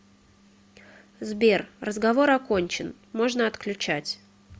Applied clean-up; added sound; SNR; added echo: none; none; none; none.